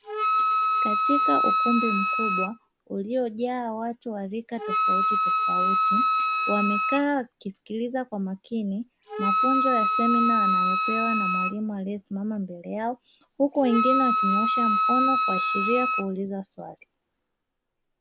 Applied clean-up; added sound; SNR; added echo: none; Wind instrument, woodwind instrument; -3 dB; none.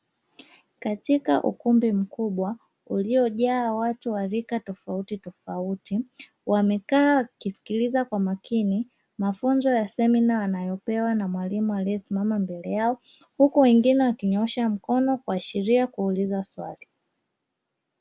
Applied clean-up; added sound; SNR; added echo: none; none; none; none.